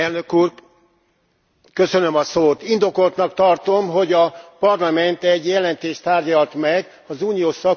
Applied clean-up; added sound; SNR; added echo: none; none; none; none.